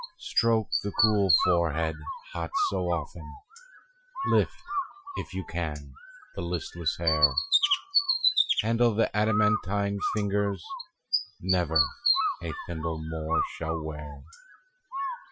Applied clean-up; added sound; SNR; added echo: classical method Wiener filter.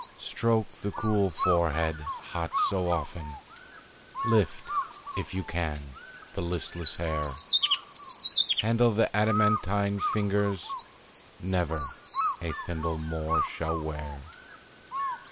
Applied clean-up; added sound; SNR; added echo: none; Bird; 1 dB; none.